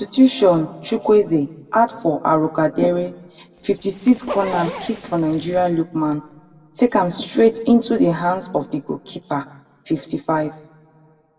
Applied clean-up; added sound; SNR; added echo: none; Zipper (clothing); 12 dB; reverberation time 1.0 s.